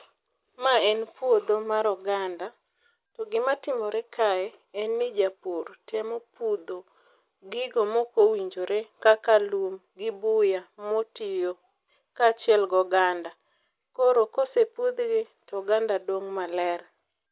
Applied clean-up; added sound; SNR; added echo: none; none; none; none.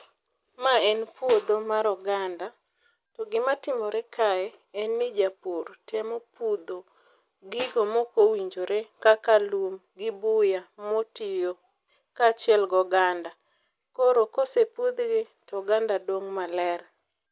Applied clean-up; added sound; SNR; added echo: none; Snare drum; 19 dB; none.